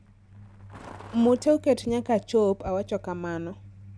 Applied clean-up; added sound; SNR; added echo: none; Truck; 18 dB; none.